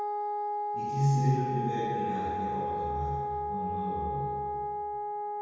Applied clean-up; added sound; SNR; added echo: none; Wind instrument, woodwind instrument; -1 dB; reverberation time 2.1 s.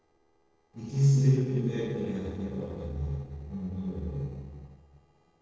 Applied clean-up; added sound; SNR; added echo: neural separator model SepFormer DNS4.